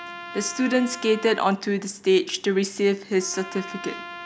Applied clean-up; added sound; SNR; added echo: none; Trumpet; 15 dB; none.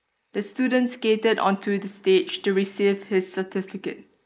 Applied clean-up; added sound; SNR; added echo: neural mask model Resemble Enhance denoiser.